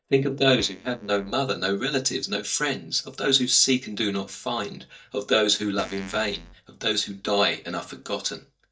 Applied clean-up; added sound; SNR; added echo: neural mask model DeepFilterNet 3.